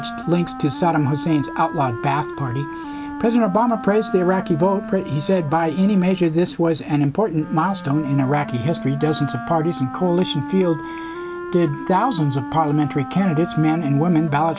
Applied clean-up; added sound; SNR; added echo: none; Wind instrument, woodwind instrument; 11 dB; none.